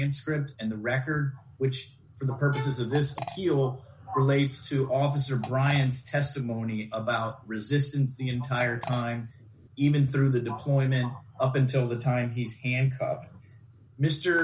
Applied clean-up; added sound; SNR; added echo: none; Fart + Bowed string instrument; 14 dB; none.